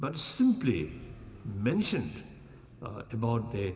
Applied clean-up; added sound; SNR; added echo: none; Car; 18 dB; reverberation time 2.7 s.